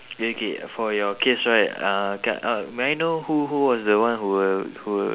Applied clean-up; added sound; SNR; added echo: none; none; none; none.